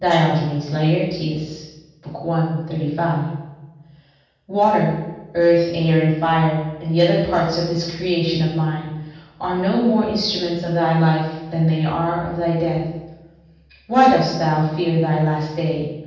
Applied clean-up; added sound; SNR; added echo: none; none; none; reverberation time 1.2 s.